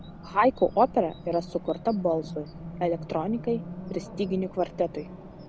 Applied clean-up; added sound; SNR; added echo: none; Race car, auto racing; 13 dB; none.